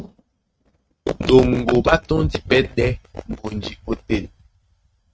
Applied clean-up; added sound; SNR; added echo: neural mask model RNNoise.